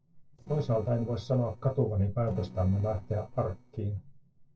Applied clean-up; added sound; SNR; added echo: neural separator model SepFormer DNS4.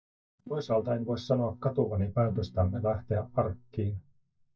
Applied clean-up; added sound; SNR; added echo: neural mask model DeepFilterNet 3.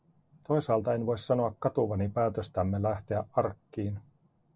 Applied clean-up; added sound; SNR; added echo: none; none; none; none.